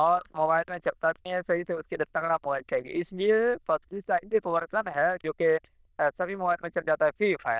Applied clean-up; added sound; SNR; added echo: neural diffusion model UNIVERSE++.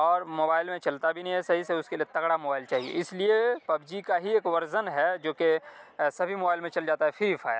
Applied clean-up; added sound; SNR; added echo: none; none; none; none.